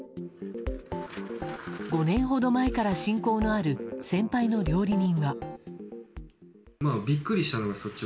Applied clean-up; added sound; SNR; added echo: none; none; none; none.